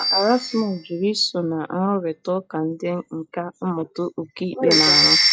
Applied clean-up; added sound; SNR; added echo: classical method log-MMSE.